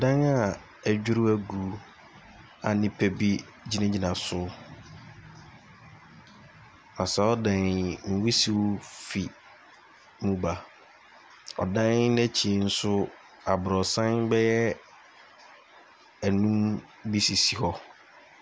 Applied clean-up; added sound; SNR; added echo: none; none; none; none.